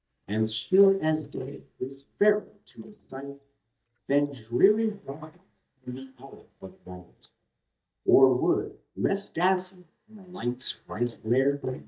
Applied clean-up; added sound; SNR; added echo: neural mask model DeepFilterNet 3.